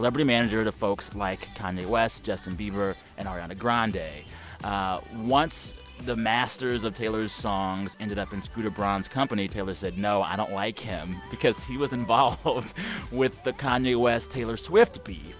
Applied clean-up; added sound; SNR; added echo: none; none; none; none.